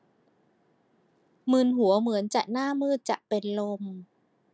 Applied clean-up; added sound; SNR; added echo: none; none; none; none.